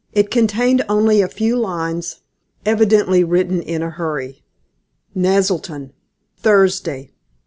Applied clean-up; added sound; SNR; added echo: none; none; none; none.